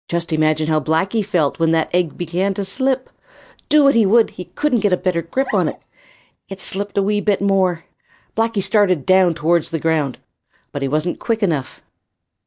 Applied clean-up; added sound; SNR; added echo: neural mask model DeepFilterNet 3.